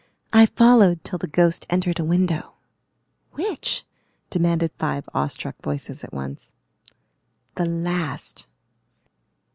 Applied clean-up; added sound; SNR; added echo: none; none; none; none.